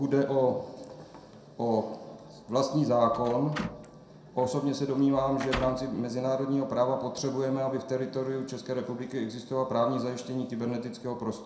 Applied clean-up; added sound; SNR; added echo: none; Slam; 12 dB; reverberation time 0.6 s.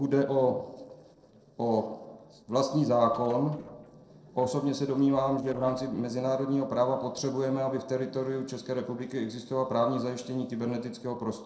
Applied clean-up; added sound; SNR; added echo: neural separator model SepFormer DNS4.